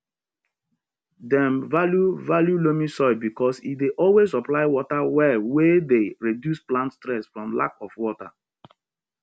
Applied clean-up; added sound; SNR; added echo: none; none; none; none.